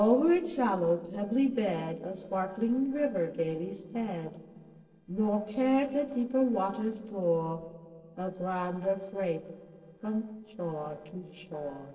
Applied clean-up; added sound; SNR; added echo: neural separator model SepFormer DNS4.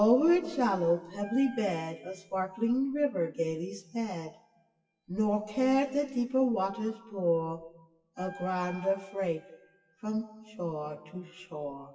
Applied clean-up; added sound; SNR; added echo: classical method WPE with log-MMSE.